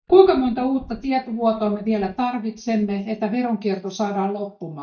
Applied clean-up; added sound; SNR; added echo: neural mask model DeepFilterNet 3.